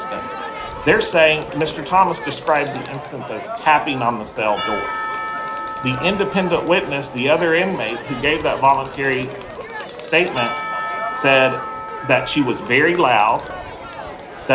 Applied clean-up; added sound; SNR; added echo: none; Church bell / Percussion + Crowd; 9 dB; none.